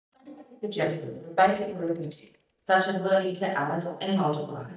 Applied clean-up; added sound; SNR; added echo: neural mask model DeepFilterNet 3.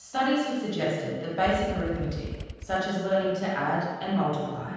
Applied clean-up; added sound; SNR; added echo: none; Motorcycle / Engine; 10 dB; reverberation time 1.2 s.